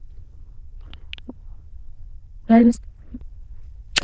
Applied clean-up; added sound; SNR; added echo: neural diffusion model UNIVERSE++.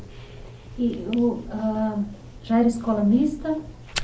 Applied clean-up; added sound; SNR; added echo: none; none; none; none.